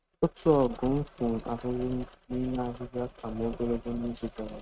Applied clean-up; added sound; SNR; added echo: neural mask model RNNoise.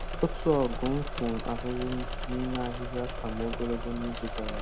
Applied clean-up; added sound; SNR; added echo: none; Engine / Mechanisms; 2 dB; none.